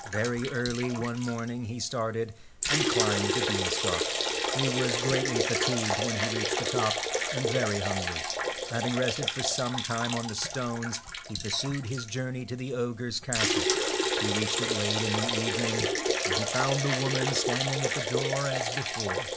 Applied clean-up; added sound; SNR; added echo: none; Liquid; -2 dB; none.